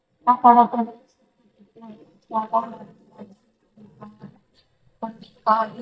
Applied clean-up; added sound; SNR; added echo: neural mask model DeepFilterNet 3.